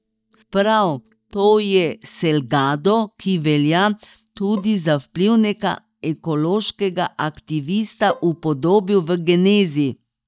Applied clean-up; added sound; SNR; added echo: neural mask model DeepFilterNet 3.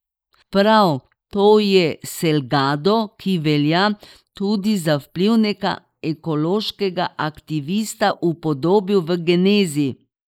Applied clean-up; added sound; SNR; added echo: neural mask model Resemble Enhance denoiser.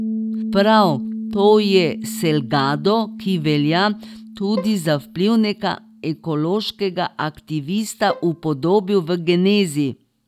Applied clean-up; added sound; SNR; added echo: none; Piano + Bowed string instrument; 11 dB; none.